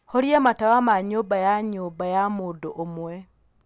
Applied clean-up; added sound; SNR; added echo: none; none; none; none.